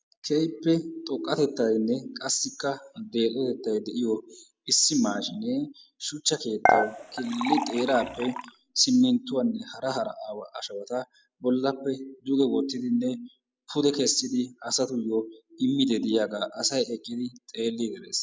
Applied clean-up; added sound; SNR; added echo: none; Dishes, pots, and pans / Chink, clink; 0 dB; none.